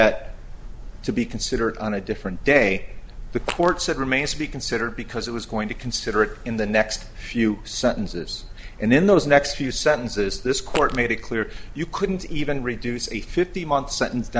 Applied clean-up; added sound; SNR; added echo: none; Fart; 9 dB; none.